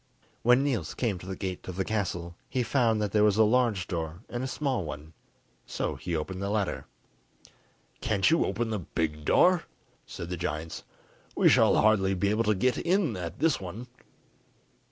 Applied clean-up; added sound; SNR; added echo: none; none; none; none.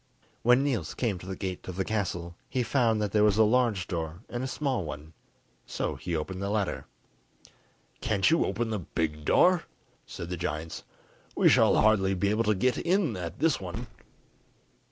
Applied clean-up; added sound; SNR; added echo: none; Car; 12 dB; none.